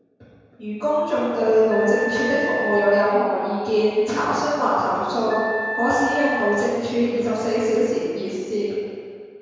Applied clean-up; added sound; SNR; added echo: none; Wind instrument, woodwind instrument; 8 dB; reverberation time 1.9 s.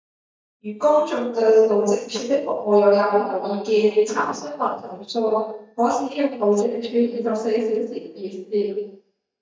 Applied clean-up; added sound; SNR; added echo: neural mask model DeepFilterNet 3.